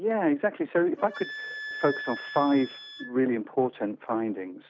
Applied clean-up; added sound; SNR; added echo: none; Wind instrument, woodwind instrument; 13 dB; none.